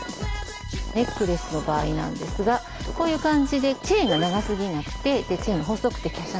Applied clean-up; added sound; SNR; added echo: none; Bowed string instrument + Walk, footsteps; 14 dB; none.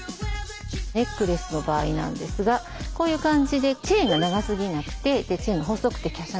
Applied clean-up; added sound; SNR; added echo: none; none; none; none.